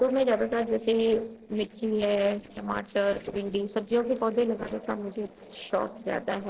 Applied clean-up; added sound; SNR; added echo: neural separator model SepFormer DNS4.